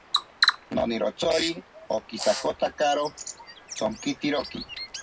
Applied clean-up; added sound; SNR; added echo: none; Bird vocalization, bird call, bird song; 4 dB; reverberation time 0.3 s.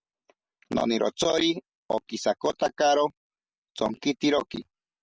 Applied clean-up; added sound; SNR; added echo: none; none; none; none.